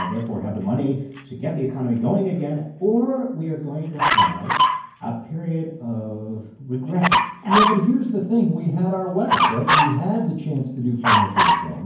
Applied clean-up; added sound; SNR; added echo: none; Dog; 1 dB; reverberation time 0.9 s.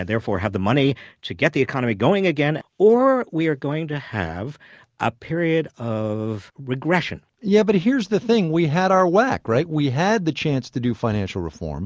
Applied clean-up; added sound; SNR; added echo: none; none; none; none.